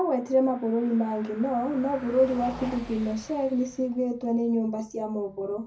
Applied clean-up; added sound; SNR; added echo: none; Car passing by; 19 dB; reverberation time 0.4 s.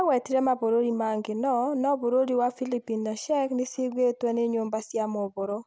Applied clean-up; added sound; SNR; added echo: none; none; none; none.